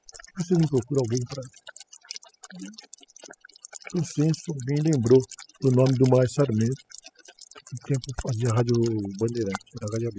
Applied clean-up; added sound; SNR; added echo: classical method spectral subtraction.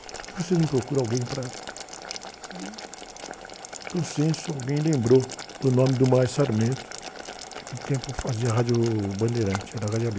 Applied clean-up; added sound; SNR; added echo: none; Boiling; 13 dB; none.